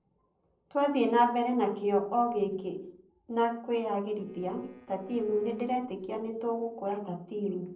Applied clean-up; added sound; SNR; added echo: neural separator model SepFormer DNS4.